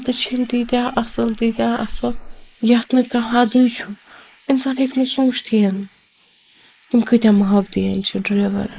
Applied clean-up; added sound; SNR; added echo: neural mask model Resemble Enhance denoiser.